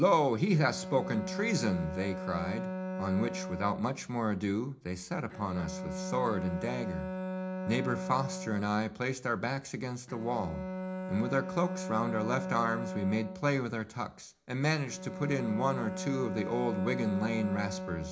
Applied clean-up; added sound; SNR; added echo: none; Bowed string instrument; 7 dB; reverberation time 0.4 s.